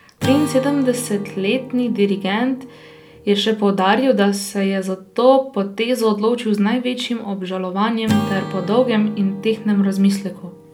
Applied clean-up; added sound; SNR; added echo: none; Acoustic guitar / Strum; 14 dB; none.